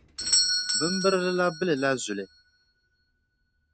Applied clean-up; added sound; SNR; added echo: none; Doorbell; 1 dB; none.